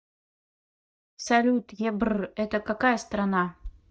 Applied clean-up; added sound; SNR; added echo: neural mask model DeepFilterNet 3.